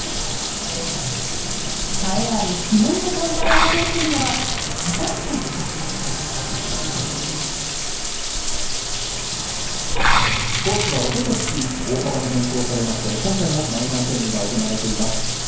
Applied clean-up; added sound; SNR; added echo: none; Bathtub (filling or washing) / Water; -2 dB; reverberation time 1.0 s.